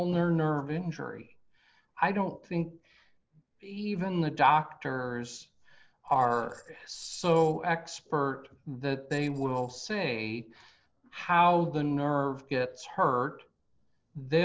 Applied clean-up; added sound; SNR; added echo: neural separator model SepFormer DNS4.